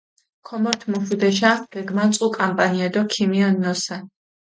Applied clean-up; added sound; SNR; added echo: neural mask model RNNoise.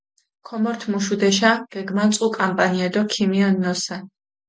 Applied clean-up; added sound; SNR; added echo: none; none; none; none.